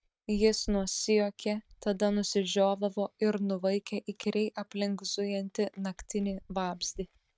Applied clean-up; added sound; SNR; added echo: neural mask model RNNoise.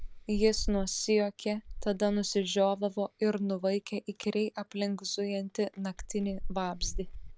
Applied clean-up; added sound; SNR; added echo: none; Chewing, mastication; 9 dB; none.